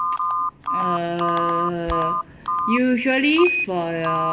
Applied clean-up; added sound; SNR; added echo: none; Telephone; 1 dB; reverberation time 1.3 s.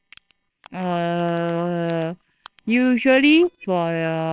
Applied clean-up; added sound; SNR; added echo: neural separator model SepFormer WHAMR!.